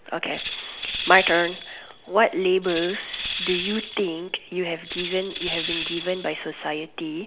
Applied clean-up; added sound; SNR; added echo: none; Tambourine; 7 dB; none.